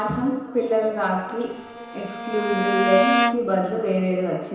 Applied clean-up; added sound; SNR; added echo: none; Bowed string instrument; 3 dB; reverberation time 1.0 s.